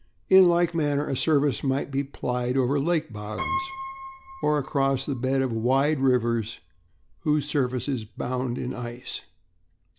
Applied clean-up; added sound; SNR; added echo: none; Piano; 16 dB; none.